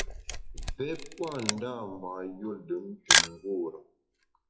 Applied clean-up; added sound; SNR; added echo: classical method WPE with log-MMSE.